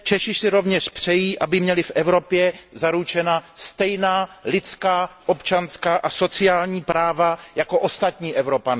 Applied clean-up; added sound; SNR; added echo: none; none; none; none.